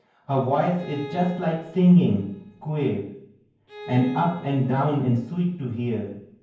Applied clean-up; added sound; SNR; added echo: none; Bowed string instrument; 19 dB; reverberation time 0.9 s.